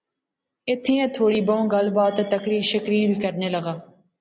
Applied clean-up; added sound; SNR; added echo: none; none; none; none.